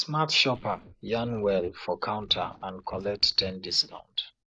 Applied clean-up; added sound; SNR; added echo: neural mask model DeepFilterNet 3.